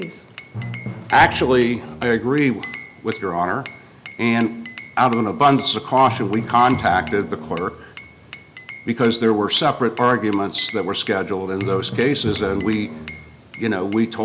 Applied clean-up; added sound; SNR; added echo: none; Glass + Drum; 12 dB; none.